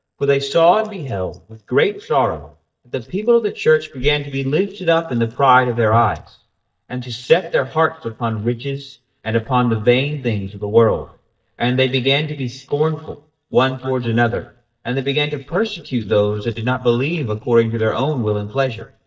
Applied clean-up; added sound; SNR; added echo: neural mask model DeepFilterNet 3.